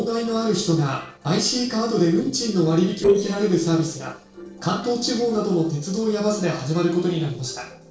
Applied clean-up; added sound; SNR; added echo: neural separator model SepFormer DNS4.